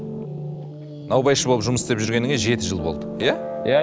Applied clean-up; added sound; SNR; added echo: none; Piano; 8 dB; none.